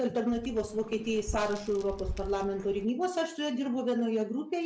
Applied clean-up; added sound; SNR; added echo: neural mask model Resemble Enhance denoiser.